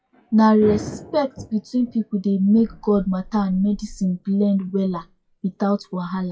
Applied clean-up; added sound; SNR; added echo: classical method WPE with log-MMSE.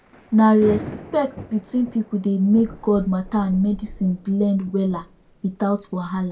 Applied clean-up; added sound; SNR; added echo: none; Thunder / Rain; 17 dB; reverberation time 0.2 s.